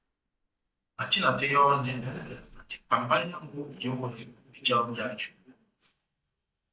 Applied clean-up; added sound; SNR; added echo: neural mask model DeepFilterNet 3.